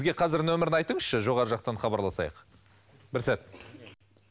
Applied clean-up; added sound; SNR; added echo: none; none; none; none.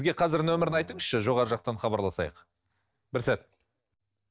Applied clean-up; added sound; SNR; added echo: neural mask model DeepFilterNet 3.